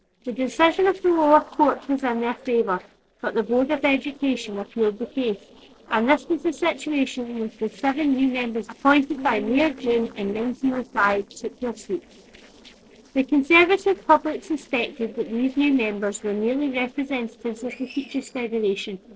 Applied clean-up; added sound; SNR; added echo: neural separator model SepFormer DNS4.